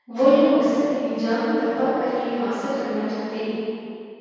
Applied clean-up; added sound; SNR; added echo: none; none; none; reverberation time 2.2 s.